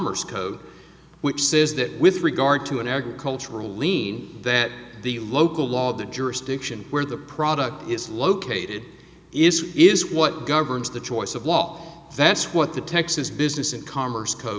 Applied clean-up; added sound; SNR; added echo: none; none; none; none.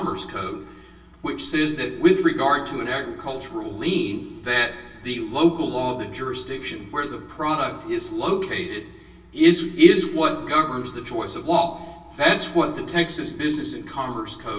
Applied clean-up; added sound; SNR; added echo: none; none; none; reverberation time 0.3 s.